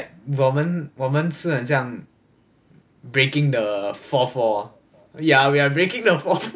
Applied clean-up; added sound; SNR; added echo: none; none; none; none.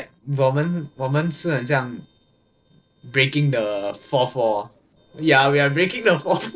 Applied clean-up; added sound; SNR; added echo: neural separator model SepFormer DNS4.